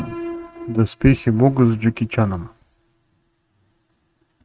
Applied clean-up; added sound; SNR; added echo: neural mask model RNNoise.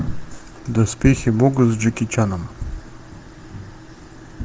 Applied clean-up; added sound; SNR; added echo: none; none; none; none.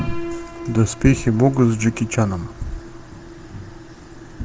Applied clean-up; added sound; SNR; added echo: none; Piano; 15 dB; none.